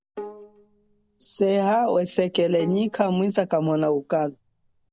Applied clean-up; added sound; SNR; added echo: none; Bowed string instrument; 20 dB; none.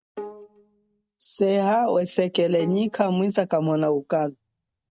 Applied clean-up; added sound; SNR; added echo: neural mask model RNNoise.